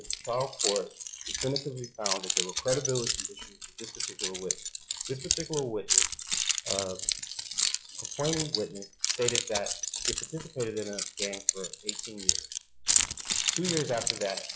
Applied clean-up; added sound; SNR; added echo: classical method log-MMSE.